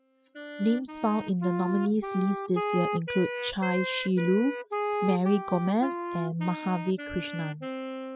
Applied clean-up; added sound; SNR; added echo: classical method spectral subtraction.